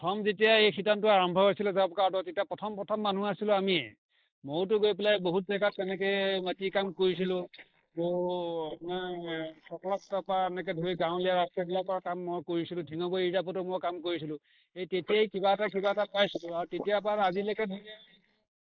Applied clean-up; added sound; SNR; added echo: neural mask model Resemble Enhance denoiser.